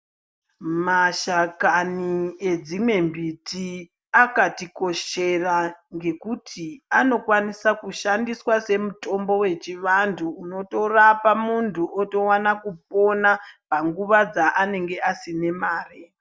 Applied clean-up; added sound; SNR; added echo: none; none; none; none.